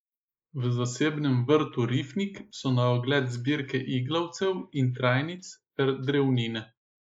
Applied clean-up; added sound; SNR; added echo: neural mask model Resemble Enhance denoiser.